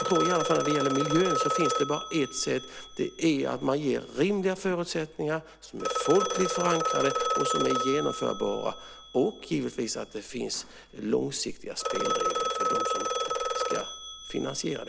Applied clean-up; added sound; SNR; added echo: none; Telephone; 3 dB; none.